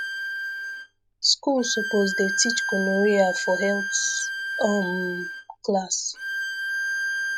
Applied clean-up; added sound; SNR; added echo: none; Bowed string instrument; 3 dB; none.